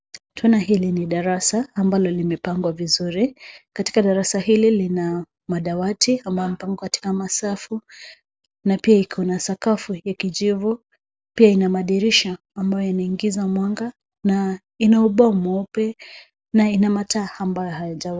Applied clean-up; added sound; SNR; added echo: none; none; none; none.